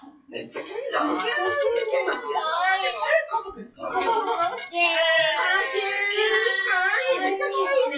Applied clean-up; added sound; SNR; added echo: classical method WPE with log-MMSE.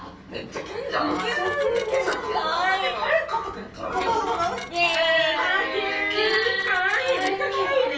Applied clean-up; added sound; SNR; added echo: none; Dishes, pots, and pans; 16 dB; reverberation time 0.4 s.